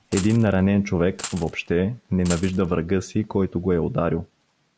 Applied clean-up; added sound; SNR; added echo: none; Coin (dropping); 15 dB; none.